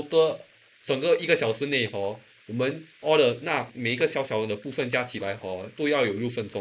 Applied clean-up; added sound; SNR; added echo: neural mask model Resemble Enhance denoiser.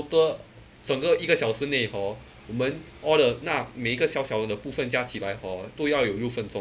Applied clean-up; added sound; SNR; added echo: none; none; none; none.